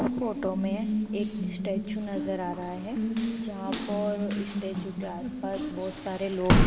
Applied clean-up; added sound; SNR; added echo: none; Water tap, faucet; -4 dB; reverberation time 1.2 s.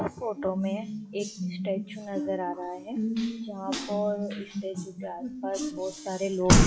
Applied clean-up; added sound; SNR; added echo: classical method WPE with log-MMSE.